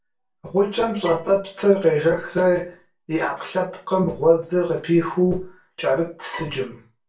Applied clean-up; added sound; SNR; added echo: none; Bowed string instrument; 17 dB; reverberation time 0.2 s.